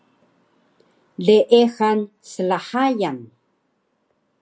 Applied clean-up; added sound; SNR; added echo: none; none; none; none.